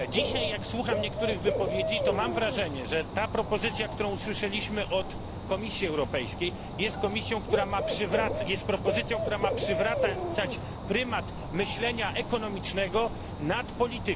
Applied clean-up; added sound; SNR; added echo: none; Bird / Dog; 2 dB; none.